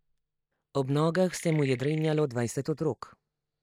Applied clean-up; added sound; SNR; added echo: neural mask model DeepFilterNet 3.